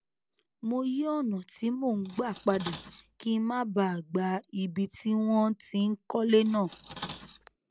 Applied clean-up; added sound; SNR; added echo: none; Cutlery, silverware; 19 dB; none.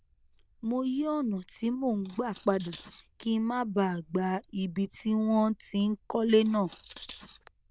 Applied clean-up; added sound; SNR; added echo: neural diffusion model UNIVERSE++.